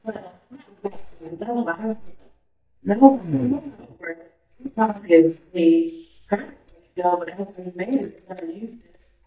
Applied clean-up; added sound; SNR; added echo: neural mask model DeepFilterNet 3.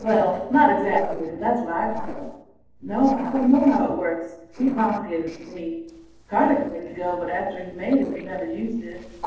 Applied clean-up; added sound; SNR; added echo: neural separator model SepFormer DNS4.